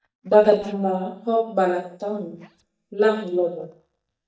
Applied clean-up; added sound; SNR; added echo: neural mask model DeepFilterNet 3.